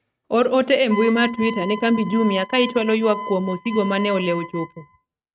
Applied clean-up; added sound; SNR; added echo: neural mask model RNNoise.